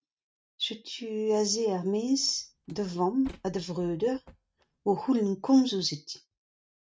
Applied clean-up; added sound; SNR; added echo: neural mask model RNNoise.